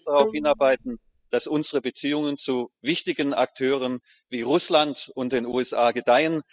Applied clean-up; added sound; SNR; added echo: classical method spectral subtraction.